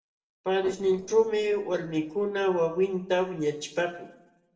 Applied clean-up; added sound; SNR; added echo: neural separator model SepFormer DNS4.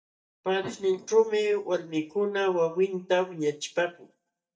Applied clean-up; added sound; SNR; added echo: neural mask model DeepFilterNet 3.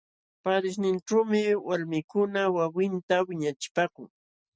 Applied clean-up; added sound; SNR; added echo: none; none; none; none.